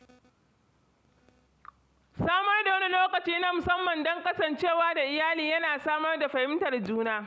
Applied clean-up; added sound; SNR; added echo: none; none; none; none.